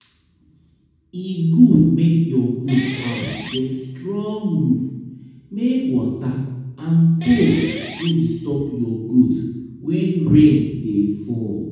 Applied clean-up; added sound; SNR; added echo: none; Guitar; 15 dB; reverberation time 1.1 s.